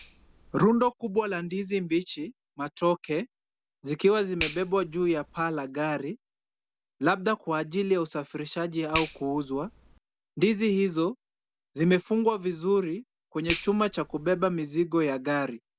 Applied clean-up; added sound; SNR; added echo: none; Finger snapping; 12 dB; none.